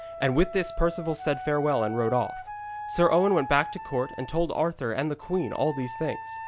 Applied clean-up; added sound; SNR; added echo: none; Wind instrument, woodwind instrument; 12 dB; none.